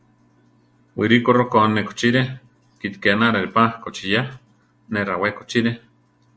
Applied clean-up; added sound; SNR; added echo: none; none; none; none.